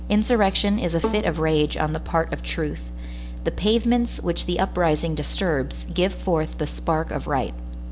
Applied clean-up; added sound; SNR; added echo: none; Bowed string instrument; 11 dB; none.